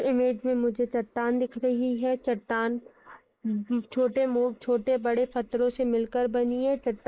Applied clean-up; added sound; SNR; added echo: neural mask model Resemble Enhance denoiser.